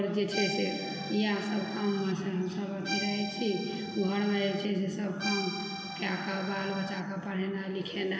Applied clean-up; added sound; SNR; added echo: none; Accordion; 7 dB; reverberation time 1.0 s.